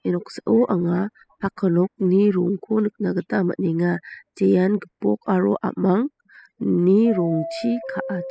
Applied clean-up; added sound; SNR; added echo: classical method spectral subtraction.